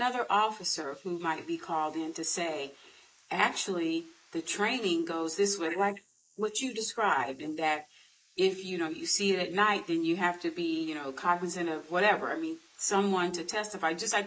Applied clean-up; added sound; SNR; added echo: neural mask model Resemble Enhance denoiser.